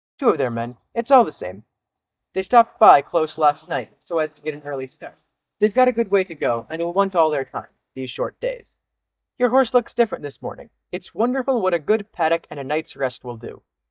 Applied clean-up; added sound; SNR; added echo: neural mask model DeepFilterNet 3.